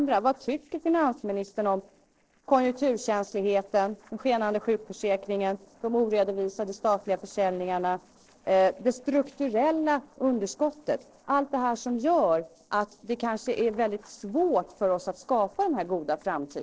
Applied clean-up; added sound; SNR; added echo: neural separator model SepFormer DNS4.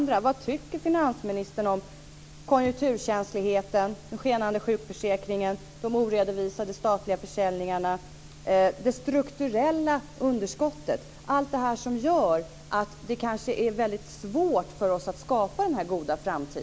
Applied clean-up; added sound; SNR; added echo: none; none; none; none.